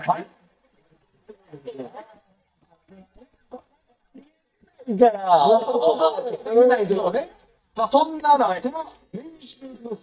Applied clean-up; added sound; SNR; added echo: neural mask model DeepFilterNet 3.